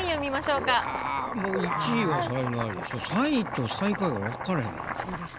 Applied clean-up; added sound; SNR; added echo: none; Boiling; 7 dB; none.